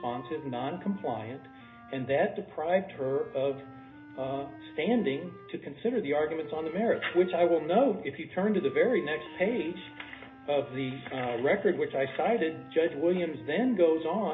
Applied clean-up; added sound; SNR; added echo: none; Wind instrument, woodwind instrument; 19 dB; reverberation time 0.2 s.